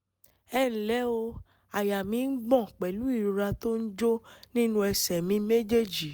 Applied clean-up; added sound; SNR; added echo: none; none; none; none.